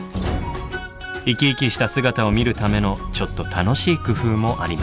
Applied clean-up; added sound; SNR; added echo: none; Tap; 17 dB; none.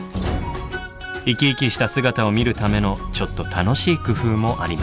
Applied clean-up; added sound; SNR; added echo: none; none; none; none.